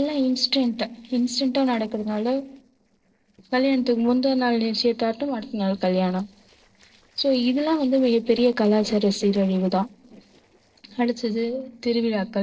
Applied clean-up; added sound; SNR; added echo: neural separator model SepFormer DNS4.